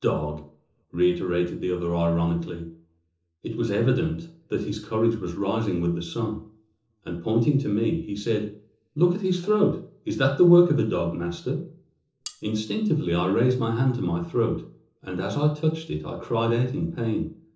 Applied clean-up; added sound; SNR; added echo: neural separator model SepFormer DNS4.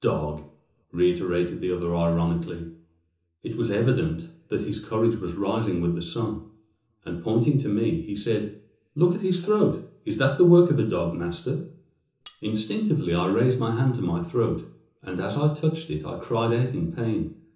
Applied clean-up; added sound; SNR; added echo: none; Cutlery, silverware; 18 dB; reverberation time 0.7 s.